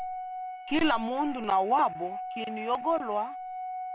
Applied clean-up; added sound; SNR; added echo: none; Organ; 7 dB; none.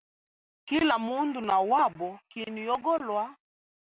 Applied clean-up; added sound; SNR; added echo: none; none; none; none.